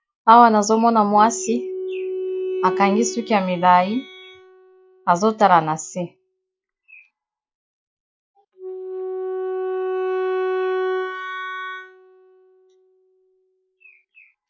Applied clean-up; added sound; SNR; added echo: classical method log-MMSE.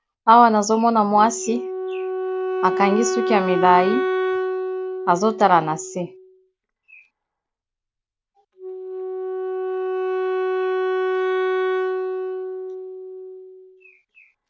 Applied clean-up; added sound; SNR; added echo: none; Wind instrument, woodwind instrument; 3 dB; none.